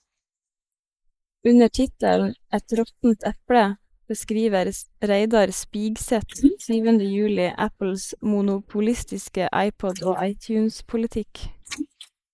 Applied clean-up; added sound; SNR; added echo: neural mask model Resemble Enhance denoiser.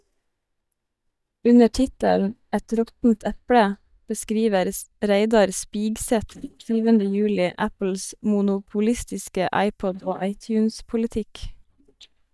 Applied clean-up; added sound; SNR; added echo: neural mask model DeepFilterNet 3.